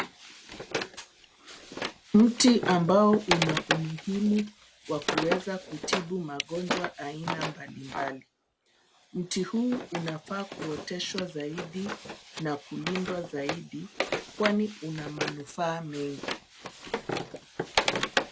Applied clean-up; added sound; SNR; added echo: none; Wood; 5 dB; none.